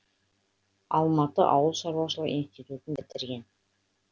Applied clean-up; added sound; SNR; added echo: none; none; none; none.